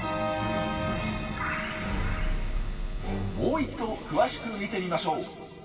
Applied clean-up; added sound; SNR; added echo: none; Buzz; 18 dB; reverberation time 2.4 s.